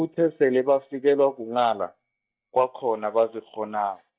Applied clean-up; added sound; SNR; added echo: neural mask model DeepFilterNet 3.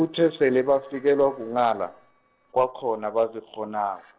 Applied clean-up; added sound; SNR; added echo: neural separator model SepFormer DNS4.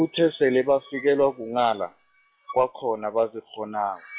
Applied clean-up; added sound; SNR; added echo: classical method WPE with log-MMSE.